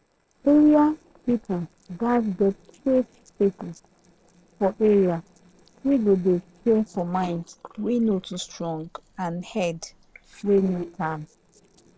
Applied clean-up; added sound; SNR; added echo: neural separator model SepFormer DNS4.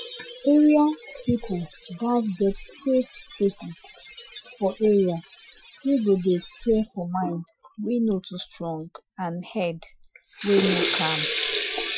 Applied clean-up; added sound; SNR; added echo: classical method Wiener filter.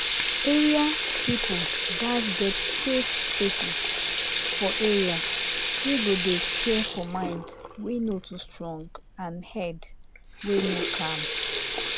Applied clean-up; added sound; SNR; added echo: none; Sink (filling or washing) / Water tap, faucet; -5 dB; none.